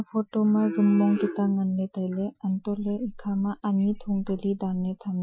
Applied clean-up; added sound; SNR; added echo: classical method Wiener filter.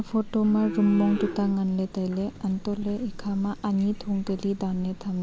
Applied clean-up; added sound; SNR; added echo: none; Livestock, farm animals, working animals; 16 dB; none.